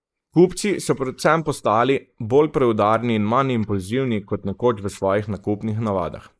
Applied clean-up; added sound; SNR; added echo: neural mask model Resemble Enhance denoiser.